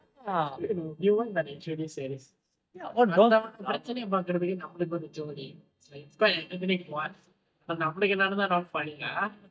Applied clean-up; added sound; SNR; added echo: neural mask model DeepFilterNet 3.